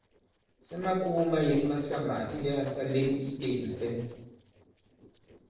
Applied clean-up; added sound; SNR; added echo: neural separator model SepFormer DNS4.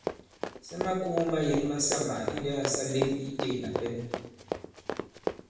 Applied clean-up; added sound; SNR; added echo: none; Run; 5 dB; reverberation time 0.9 s.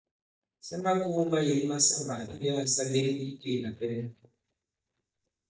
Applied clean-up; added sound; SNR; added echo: neural mask model DeepFilterNet 3.